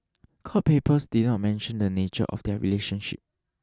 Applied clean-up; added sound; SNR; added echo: none; none; none; none.